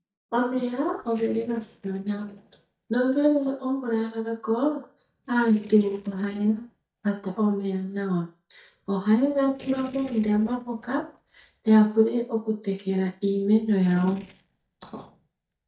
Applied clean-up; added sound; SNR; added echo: neural mask model DeepFilterNet 3.